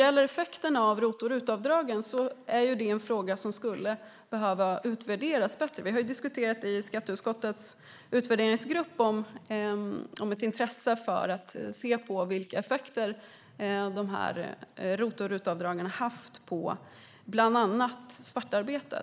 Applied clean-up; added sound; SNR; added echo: neural mask model Resemble Enhance denoiser.